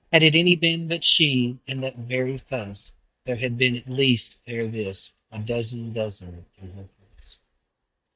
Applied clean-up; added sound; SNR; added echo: neural mask model DeepFilterNet 3.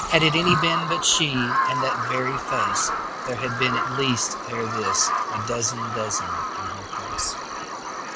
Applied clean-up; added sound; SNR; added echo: none; Bird vocalization, bird call, bird song; 0 dB; none.